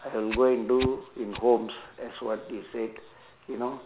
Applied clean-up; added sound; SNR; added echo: none; Fire; 15 dB; none.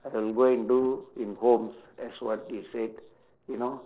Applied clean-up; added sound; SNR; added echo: neural separator model SepFormer DNS4.